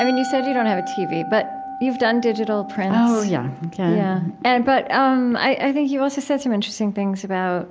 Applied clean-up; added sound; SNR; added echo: none; Musical instrument; 12 dB; none.